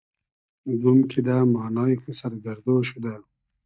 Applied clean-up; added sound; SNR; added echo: neural mask model DeepFilterNet 3.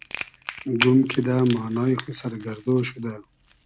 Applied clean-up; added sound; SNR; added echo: none; Crackle; 11 dB; none.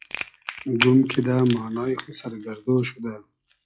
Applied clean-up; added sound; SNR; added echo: classical method log-MMSE.